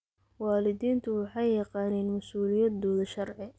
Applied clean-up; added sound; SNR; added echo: none; none; none; none.